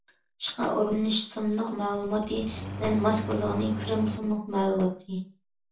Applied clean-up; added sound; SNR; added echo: none; Engine starting; 9 dB; reverberation time 0.3 s.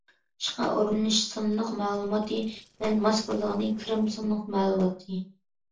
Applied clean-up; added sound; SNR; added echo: neural separator model SepFormer DNS4.